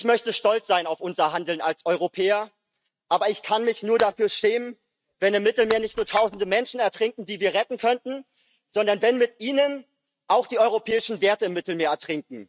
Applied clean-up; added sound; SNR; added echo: neural mask model RNNoise.